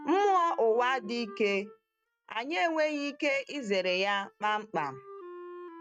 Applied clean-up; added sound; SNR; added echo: neural mask model RNNoise.